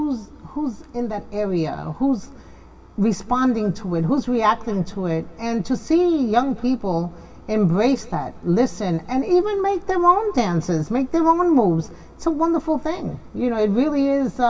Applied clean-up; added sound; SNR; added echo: none; none; none; reverberation time 2.7 s.